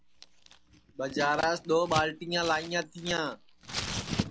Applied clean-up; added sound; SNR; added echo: none; Scissors; 8 dB; none.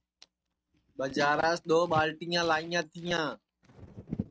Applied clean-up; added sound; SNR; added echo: neural mask model RNNoise.